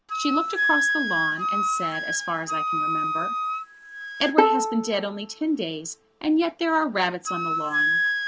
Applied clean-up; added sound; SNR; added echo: none; Bowed string instrument + Wind instrument, woodwind instrument; -2 dB; none.